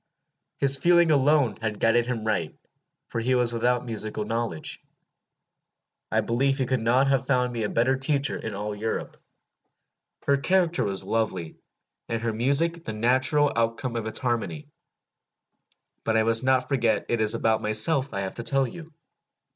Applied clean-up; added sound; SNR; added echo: none; none; none; none.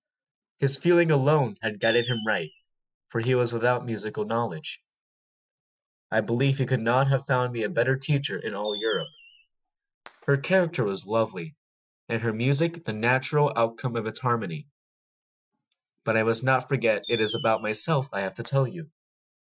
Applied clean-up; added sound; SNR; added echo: classical method Wiener filter.